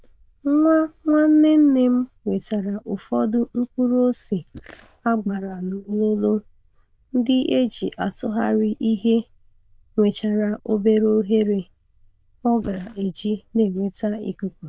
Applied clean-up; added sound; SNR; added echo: neural diffusion model UNIVERSE++.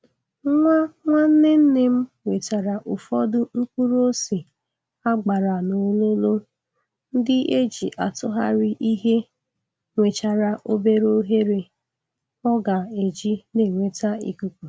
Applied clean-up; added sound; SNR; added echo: none; none; none; none.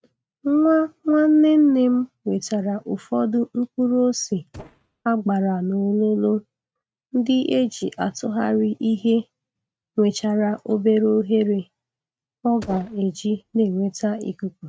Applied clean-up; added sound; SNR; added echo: neural mask model RNNoise.